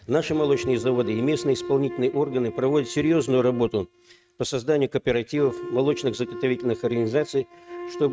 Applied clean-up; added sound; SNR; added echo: neural mask model RNNoise.